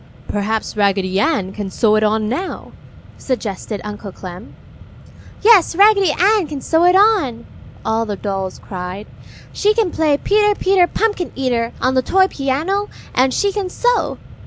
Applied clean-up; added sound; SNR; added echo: none; Mechanisms; 19 dB; none.